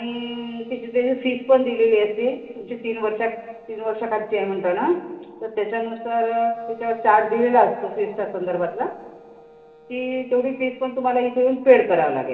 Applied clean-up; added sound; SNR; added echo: neural separator model SepFormer DNS4.